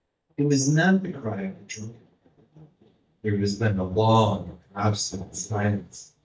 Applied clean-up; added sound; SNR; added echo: neural mask model DeepFilterNet 3.